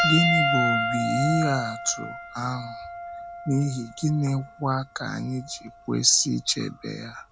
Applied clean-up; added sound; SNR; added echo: none; Piano; 3 dB; none.